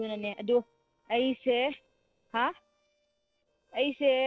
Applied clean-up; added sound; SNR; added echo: neural separator model SepFormer DNS4.